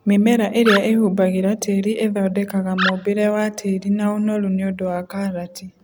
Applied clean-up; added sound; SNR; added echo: none; Animal; 8 dB; none.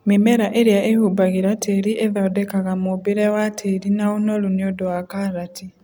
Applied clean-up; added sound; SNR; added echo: none; none; none; none.